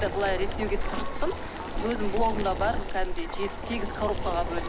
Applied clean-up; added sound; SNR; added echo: none; Boiling; -1 dB; none.